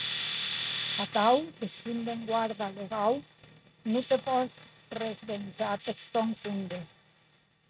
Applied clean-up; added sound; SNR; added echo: neural mask model RNNoise.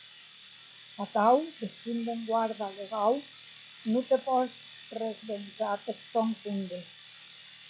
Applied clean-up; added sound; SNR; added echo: classical method log-MMSE.